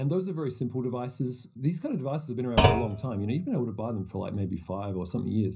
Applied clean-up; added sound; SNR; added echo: none; Thump, thud; -2 dB; reverberation time 0.4 s.